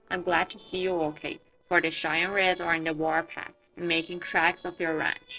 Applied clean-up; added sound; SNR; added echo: neural separator model SepFormer DNS4.